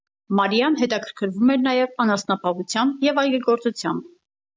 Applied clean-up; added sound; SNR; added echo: none; none; none; none.